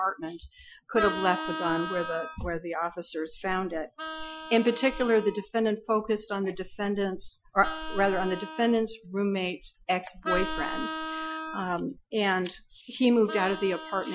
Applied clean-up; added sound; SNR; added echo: classical method Wiener filter.